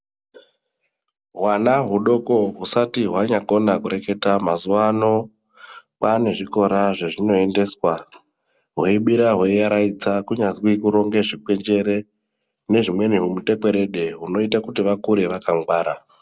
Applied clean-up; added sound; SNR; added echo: none; none; none; none.